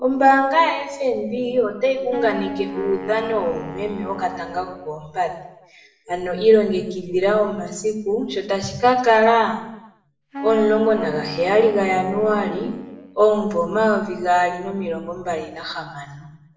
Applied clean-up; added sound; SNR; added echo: none; Wind instrument, woodwind instrument; 12 dB; reverberation time 0.7 s.